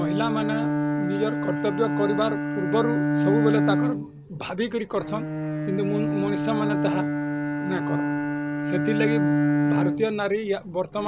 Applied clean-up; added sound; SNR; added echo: none; Bowed string instrument; -3 dB; none.